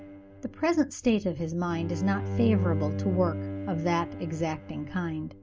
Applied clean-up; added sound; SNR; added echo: none; Bowed string instrument; 5 dB; none.